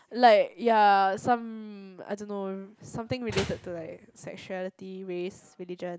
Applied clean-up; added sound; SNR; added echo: none; Slam; 11 dB; none.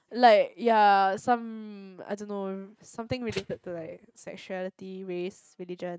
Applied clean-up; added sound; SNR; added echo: neural mask model RNNoise.